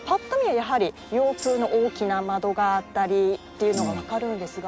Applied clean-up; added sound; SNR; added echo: none; Tambourine; 17 dB; none.